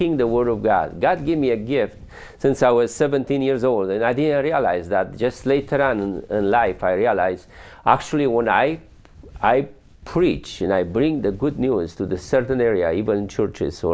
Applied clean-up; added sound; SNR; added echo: none; none; none; none.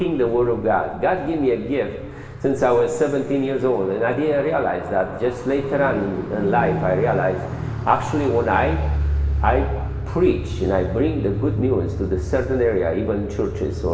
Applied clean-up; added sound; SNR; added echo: none; Car; 6 dB; reverberation time 1.4 s.